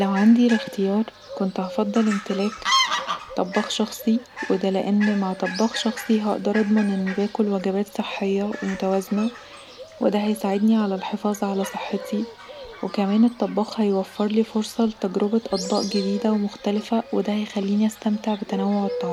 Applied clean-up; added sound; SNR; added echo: none; Fowl; 11 dB; none.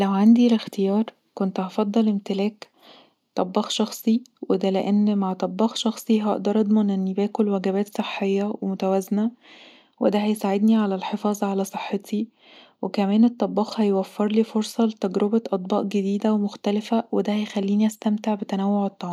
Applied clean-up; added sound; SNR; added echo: none; none; none; none.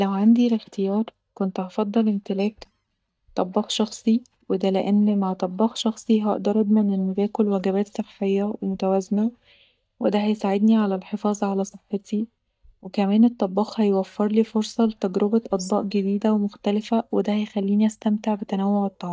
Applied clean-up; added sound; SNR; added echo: neural mask model DeepFilterNet 3.